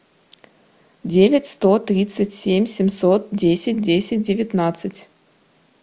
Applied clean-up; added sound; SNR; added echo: none; none; none; none.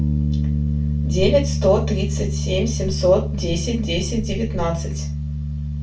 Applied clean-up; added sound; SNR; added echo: none; Bass guitar; -1 dB; reverberation time 0.2 s.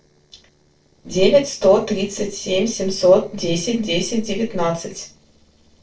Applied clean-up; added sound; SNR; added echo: neural separator model SepFormer DNS4.